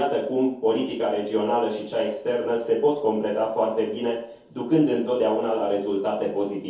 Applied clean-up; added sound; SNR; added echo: none; none; none; reverberation time 0.6 s.